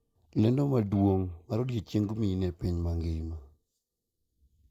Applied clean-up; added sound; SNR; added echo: neural mask model Resemble Enhance denoiser.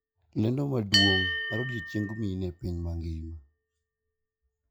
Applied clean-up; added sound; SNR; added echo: classical method log-MMSE.